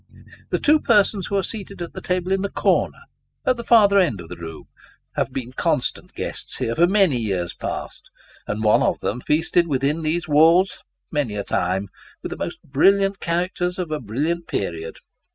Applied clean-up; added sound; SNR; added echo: neural mask model RNNoise.